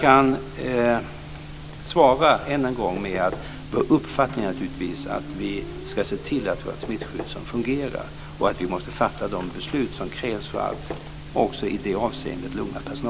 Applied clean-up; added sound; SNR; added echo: none; Knock / Wood + Squeak; 16 dB; none.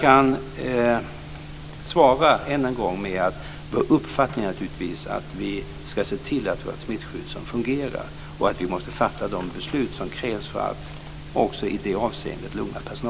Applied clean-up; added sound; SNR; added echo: none; none; none; none.